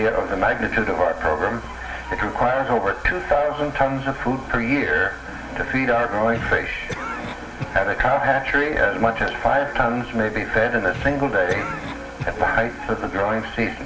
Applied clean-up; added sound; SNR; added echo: none; Cough; 14 dB; reverberation time 0.4 s.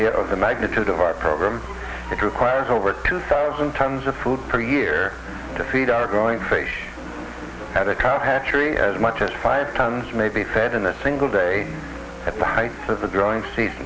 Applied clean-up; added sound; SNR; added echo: none; none; none; none.